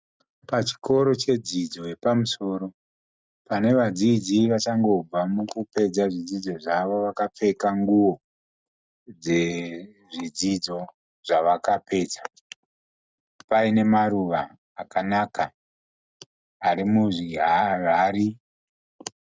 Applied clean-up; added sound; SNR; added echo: none; none; none; none.